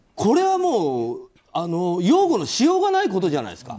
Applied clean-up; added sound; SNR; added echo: none; none; none; none.